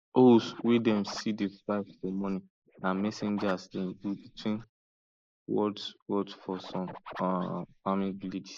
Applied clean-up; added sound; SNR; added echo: neural mask model Resemble Enhance denoiser.